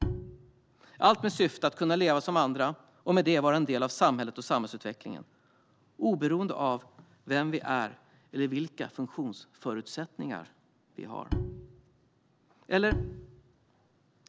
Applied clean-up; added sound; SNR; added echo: none; Bowed string instrument; 7 dB; none.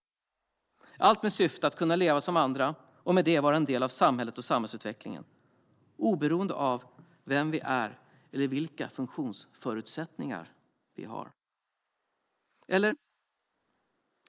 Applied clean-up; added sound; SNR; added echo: neural mask model Resemble Enhance denoiser.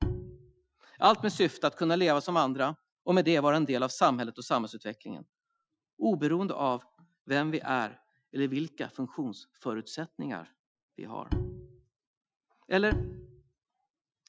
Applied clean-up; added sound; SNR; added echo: classical method Wiener filter.